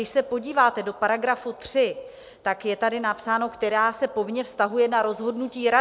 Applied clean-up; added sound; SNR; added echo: none; none; none; none.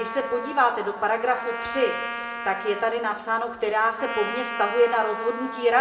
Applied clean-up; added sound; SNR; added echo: none; Trumpet; 9 dB; reverberation time 1.5 s.